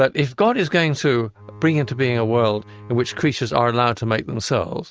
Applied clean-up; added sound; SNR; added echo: neural mask model RNNoise.